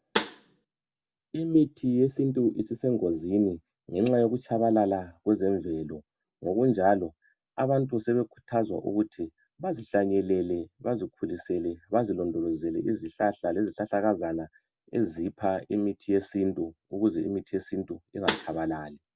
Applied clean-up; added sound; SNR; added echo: none; Snare drum; 4 dB; none.